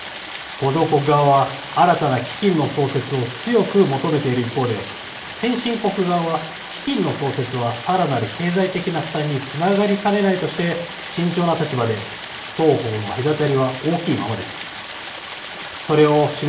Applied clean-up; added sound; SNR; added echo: none; Stream; 11 dB; reverberation time 1.3 s.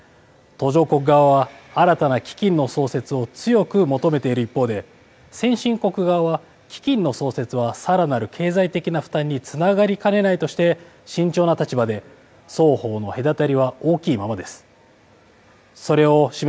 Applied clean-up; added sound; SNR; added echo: none; none; none; none.